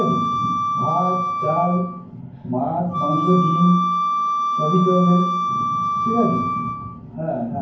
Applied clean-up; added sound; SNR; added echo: none; Wind instrument, woodwind instrument; 1 dB; reverberation time 0.9 s.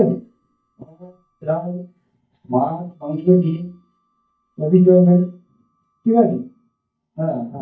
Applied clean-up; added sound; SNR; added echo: neural mask model DeepFilterNet 3.